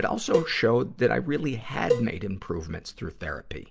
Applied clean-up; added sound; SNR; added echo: none; Cowbell; 4 dB; none.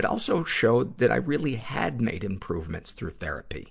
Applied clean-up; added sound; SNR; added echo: none; none; none; none.